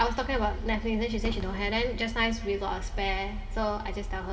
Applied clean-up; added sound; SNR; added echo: none; Fireworks; 18 dB; reverberation time 2.2 s.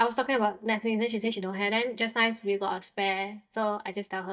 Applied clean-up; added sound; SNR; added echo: neural mask model DeepFilterNet 3.